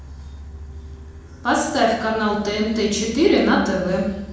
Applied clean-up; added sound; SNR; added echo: none; Truck; 18 dB; reverberation time 0.9 s.